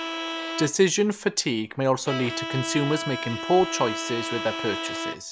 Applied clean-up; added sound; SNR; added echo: none; Bowed string instrument; 7 dB; none.